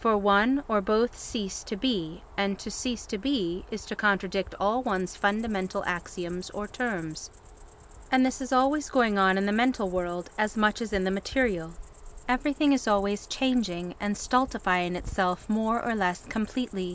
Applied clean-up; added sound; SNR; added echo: none; Cricket; 18 dB; none.